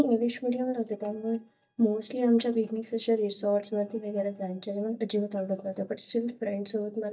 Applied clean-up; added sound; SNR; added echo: neural mask model DeepFilterNet 3.